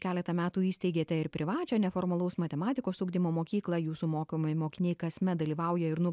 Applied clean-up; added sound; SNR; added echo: none; none; none; none.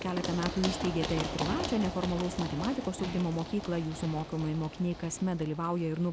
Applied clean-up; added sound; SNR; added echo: none; Run; 6 dB; none.